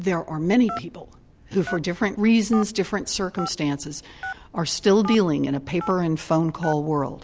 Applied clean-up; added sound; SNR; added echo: none; Telephone; 16 dB; none.